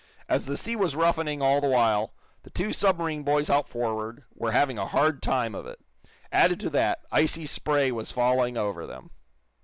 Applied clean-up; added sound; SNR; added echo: none; none; none; none.